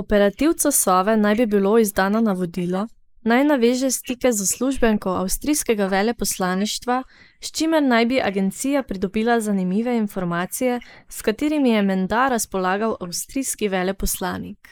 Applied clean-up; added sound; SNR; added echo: neural mask model Resemble Enhance denoiser.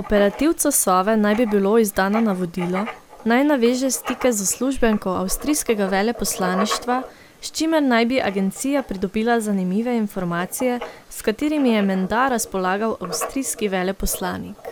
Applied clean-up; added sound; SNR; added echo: none; Writing; 15 dB; none.